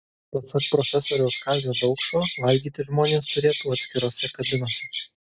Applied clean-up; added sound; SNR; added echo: neural mask model RNNoise.